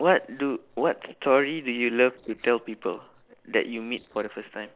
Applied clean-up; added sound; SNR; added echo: neural separator model SepFormer DNS4.